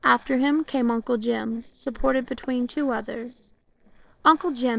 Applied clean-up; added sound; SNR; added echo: neural separator model SepFormer DNS4.